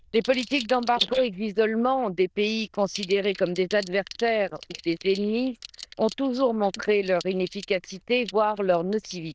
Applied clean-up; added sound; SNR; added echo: neural diffusion model UNIVERSE++.